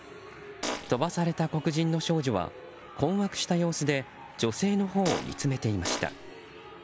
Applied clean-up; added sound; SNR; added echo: none; Fart; 6 dB; none.